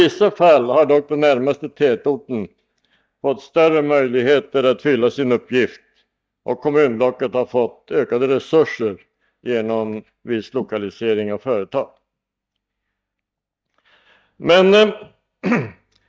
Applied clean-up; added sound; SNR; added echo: neural mask model DeepFilterNet 3.